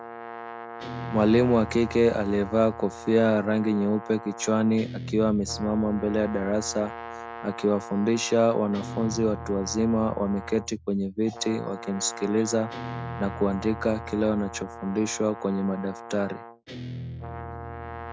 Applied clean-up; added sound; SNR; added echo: none; Brass instrument + Guitar; 12 dB; none.